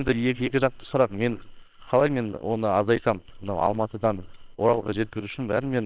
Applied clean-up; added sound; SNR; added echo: neural separator model SepFormer WHAMR!.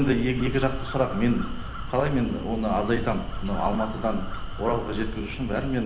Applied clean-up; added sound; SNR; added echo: none; Crow; 5 dB; reverberation time 1.0 s.